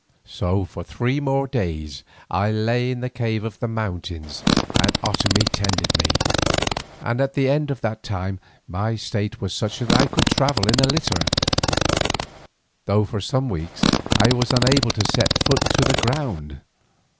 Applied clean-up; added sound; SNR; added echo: none; Fart; -2 dB; none.